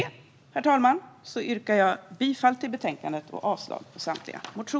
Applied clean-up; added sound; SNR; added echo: none; none; none; none.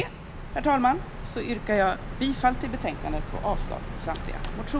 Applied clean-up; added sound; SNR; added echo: none; Bird vocalization, bird call, bird song; 5 dB; none.